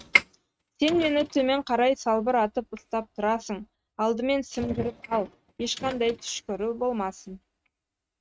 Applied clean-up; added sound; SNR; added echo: neural mask model RNNoise.